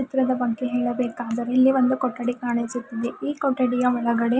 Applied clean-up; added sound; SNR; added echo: none; none; none; none.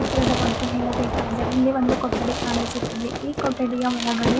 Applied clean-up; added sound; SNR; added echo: none; Fireworks; 1 dB; none.